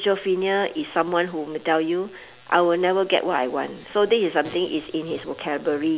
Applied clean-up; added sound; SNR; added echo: none; none; none; none.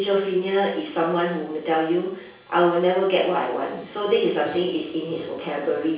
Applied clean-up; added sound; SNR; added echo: none; none; none; reverberation time 0.7 s.